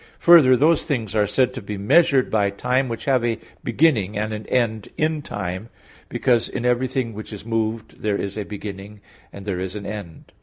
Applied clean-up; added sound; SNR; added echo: none; none; none; none.